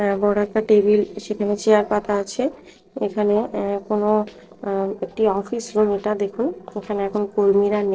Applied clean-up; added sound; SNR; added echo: neural separator model SepFormer DNS4.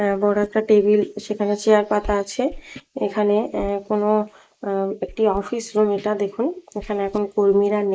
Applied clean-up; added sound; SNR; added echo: neural mask model Resemble Enhance denoiser.